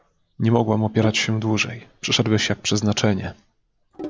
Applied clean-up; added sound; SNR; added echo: none; Sink (filling or washing); 19 dB; none.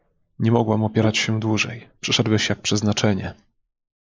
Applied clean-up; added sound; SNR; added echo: neural mask model Resemble Enhance denoiser.